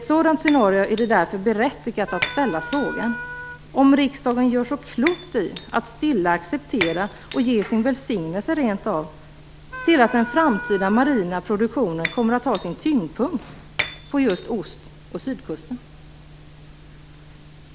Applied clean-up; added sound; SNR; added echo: none; Shatter + Wind instrument, woodwind instrument; 11 dB; none.